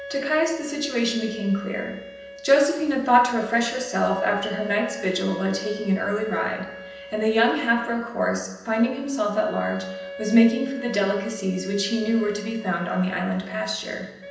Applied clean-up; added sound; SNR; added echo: none; Wind instrument, woodwind instrument; 14 dB; reverberation time 0.9 s.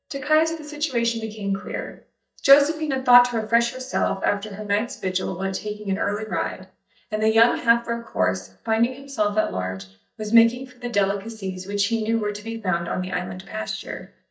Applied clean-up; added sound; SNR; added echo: neural mask model DeepFilterNet 3.